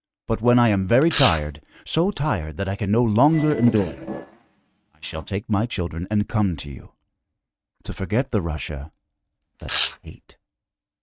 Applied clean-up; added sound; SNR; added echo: neural mask model RNNoise.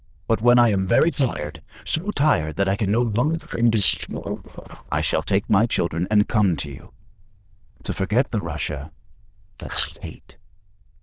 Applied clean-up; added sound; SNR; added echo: neural diffusion model UNIVERSE++.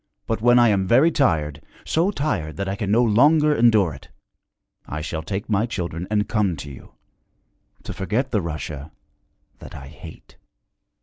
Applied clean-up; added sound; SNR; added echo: none; none; none; none.